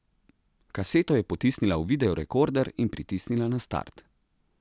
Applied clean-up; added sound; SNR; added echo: none; none; none; none.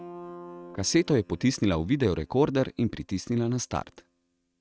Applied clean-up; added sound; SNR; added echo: neural mask model RNNoise.